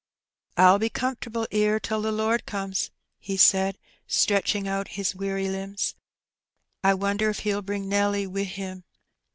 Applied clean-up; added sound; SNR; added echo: none; none; none; none.